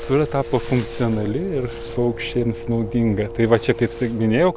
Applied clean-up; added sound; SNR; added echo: none; Wind instrument, woodwind instrument; 13 dB; none.